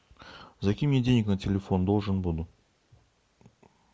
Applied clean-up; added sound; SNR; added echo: none; none; none; none.